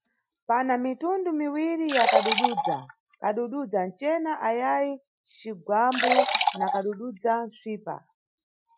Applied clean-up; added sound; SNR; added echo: classical method Wiener filter.